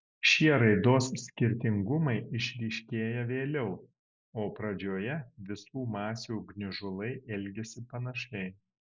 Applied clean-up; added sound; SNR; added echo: none; none; none; none.